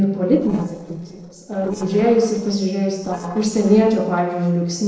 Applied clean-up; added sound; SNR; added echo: neural separator model SepFormer DNS4.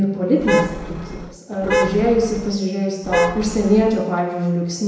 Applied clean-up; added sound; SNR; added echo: none; Traffic noise, roadway noise / Vehicle horn, car horn, honking; 3 dB; reverberation time 1.0 s.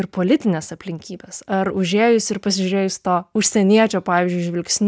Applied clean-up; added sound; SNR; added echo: none; none; none; none.